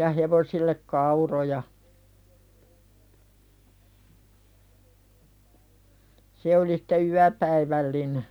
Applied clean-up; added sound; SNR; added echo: none; none; none; none.